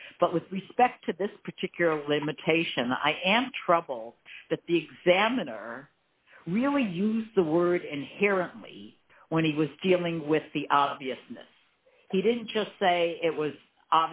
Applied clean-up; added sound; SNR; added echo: none; none; none; none.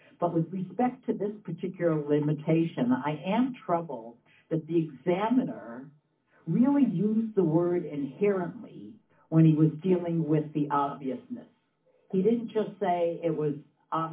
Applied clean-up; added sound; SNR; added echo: none; none; none; reverberation time 0.4 s.